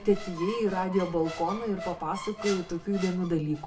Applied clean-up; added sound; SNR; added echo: none; Squeak; 13 dB; reverberation time 0.5 s.